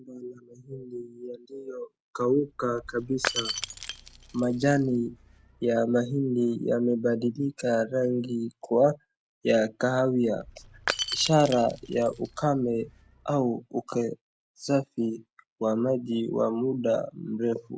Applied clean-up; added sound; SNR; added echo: none; Shatter / Crushing; 10 dB; none.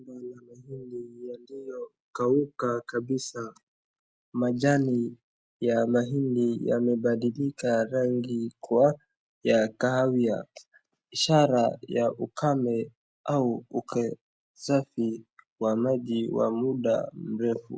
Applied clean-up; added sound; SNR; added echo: none; none; none; none.